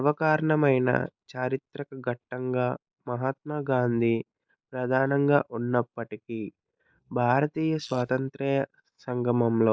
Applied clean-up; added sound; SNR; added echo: neural mask model Resemble Enhance denoiser.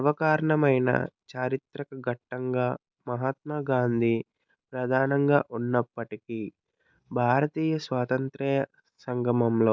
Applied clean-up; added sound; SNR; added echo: none; none; none; none.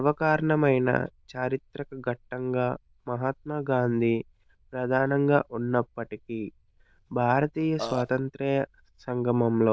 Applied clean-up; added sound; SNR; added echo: neural diffusion model UNIVERSE++.